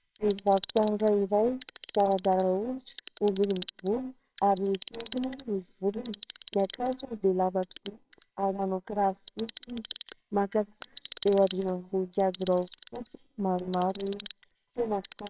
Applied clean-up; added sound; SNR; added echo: neural separator model SepFormer WHAMR!.